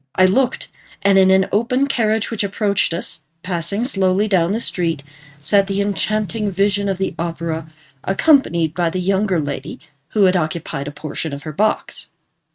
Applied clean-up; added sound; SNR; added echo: neural mask model RNNoise.